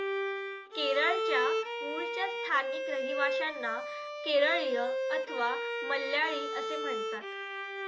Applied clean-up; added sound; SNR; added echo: none; Bowed string instrument; 0 dB; none.